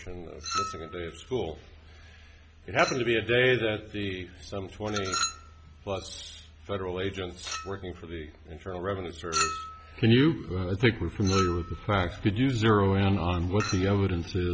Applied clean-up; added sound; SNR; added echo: none; Chink, clink; 11 dB; none.